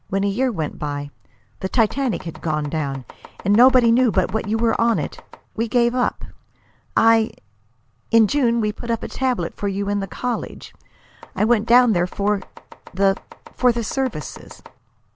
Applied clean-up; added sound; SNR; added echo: none; Domestic sounds, home sounds; 20 dB; none.